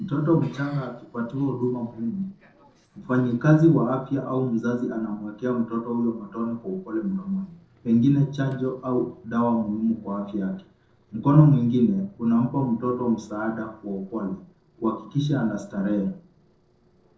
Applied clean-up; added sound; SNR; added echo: neural separator model SepFormer DNS4.